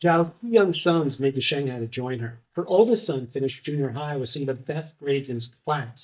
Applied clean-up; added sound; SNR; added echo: neural mask model DeepFilterNet 3.